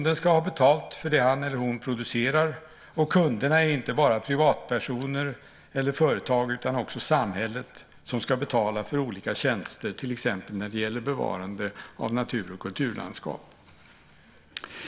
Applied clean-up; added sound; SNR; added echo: none; none; none; none.